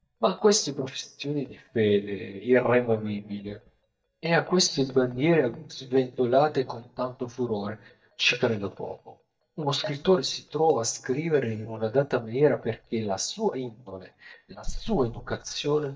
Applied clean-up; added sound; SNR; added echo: neural mask model DeepFilterNet 3.